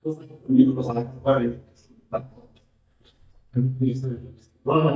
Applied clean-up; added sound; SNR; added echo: neural mask model DeepFilterNet 3.